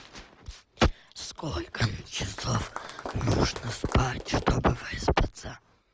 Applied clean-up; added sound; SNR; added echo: none; Applause; 14 dB; none.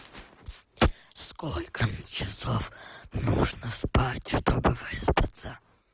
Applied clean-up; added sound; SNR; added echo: none; none; none; none.